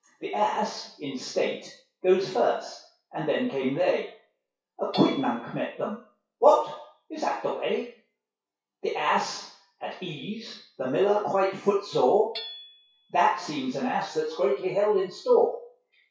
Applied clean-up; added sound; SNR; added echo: classical method WPE with log-MMSE.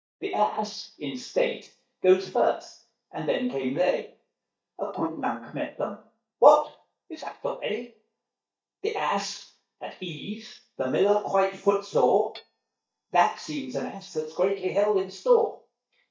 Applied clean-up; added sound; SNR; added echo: neural mask model DeepFilterNet 3.